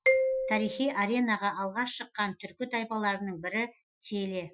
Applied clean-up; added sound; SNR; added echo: classical method Wiener filter.